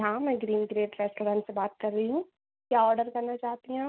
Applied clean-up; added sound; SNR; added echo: none; none; none; none.